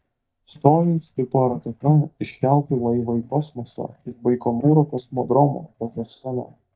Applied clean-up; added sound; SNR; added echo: neural mask model DeepFilterNet 3.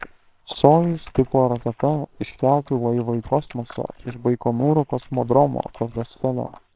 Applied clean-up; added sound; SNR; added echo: neural separator model SepFormer WHAMR!.